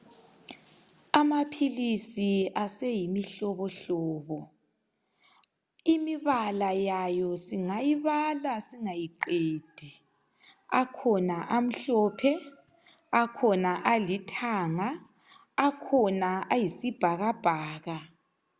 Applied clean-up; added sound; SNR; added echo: none; none; none; none.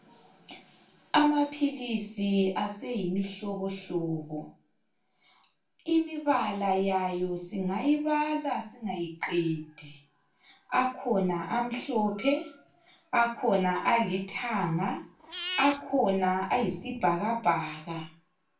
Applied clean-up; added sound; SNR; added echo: none; Meow / Purr; 11 dB; reverberation time 0.3 s.